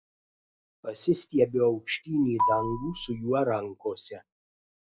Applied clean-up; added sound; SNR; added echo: classical method log-MMSE.